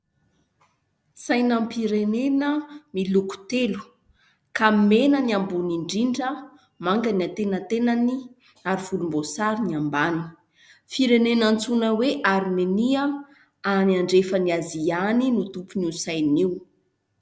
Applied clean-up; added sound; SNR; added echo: none; none; none; none.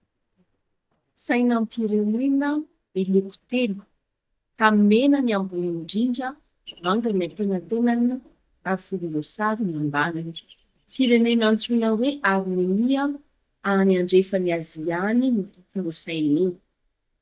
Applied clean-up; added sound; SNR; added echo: neural mask model DeepFilterNet 3.